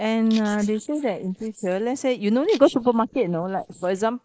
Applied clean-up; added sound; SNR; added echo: neural mask model Resemble Enhance denoiser.